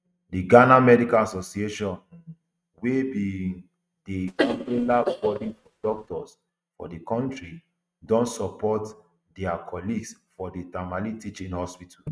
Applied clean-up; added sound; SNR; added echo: neural mask model RNNoise.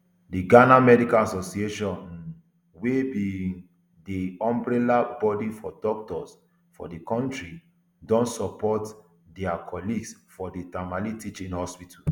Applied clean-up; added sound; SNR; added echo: none; none; none; none.